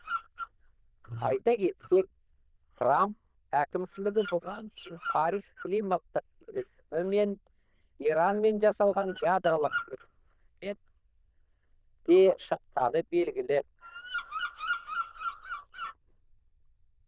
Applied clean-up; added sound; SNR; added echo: neural diffusion model UNIVERSE++.